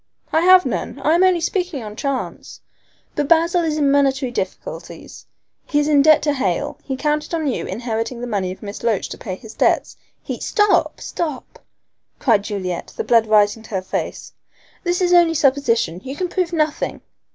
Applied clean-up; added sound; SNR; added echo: none; none; none; none.